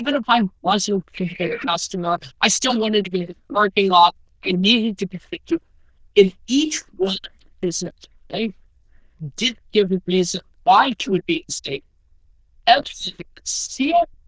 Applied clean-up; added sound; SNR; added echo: neural diffusion model UNIVERSE++.